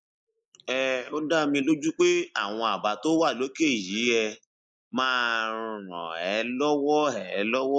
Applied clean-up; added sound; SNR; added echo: neural mask model Resemble Enhance denoiser.